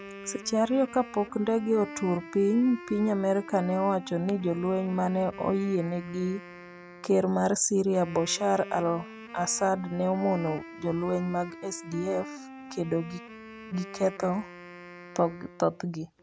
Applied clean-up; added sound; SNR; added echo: none; Wind instrument, woodwind instrument; 15 dB; none.